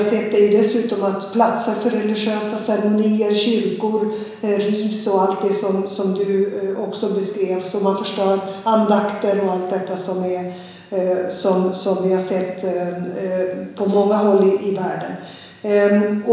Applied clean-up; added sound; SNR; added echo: none; none; none; reverberation time 1.0 s.